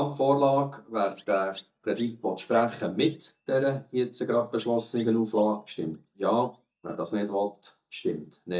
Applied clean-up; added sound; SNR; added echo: neural mask model DeepFilterNet 3.